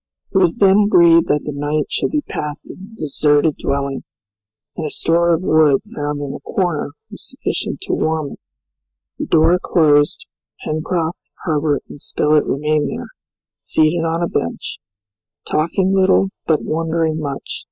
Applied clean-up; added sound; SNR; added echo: neural mask model Resemble Enhance denoiser.